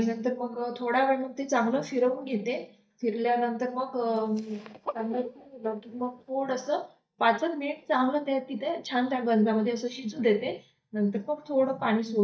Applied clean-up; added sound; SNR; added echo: neural mask model DeepFilterNet 3.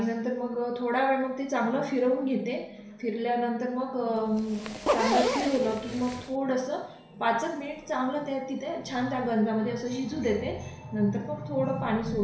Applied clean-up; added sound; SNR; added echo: none; Zipper (clothing); 2 dB; reverberation time 0.8 s.